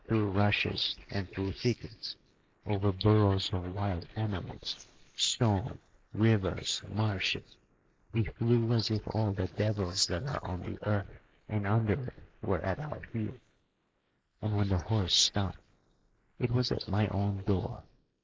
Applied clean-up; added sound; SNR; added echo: neural mask model Resemble Enhance denoiser.